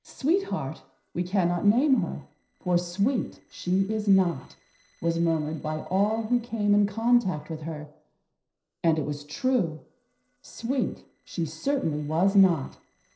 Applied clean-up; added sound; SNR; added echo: neural separator model SepFormer DNS4.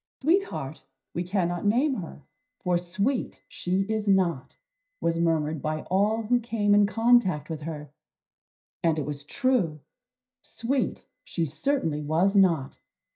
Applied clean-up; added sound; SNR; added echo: neural mask model DeepFilterNet 3.